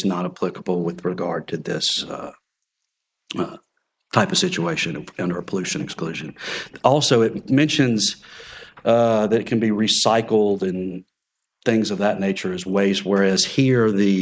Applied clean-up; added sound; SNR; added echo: neural mask model Resemble Enhance denoiser.